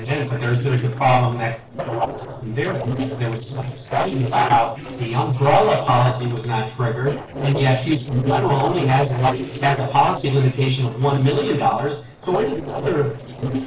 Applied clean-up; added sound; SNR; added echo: neural separator model SepFormer DNS4.